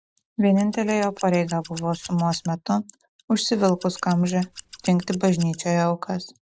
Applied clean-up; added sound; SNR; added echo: none; Scissors; 19 dB; none.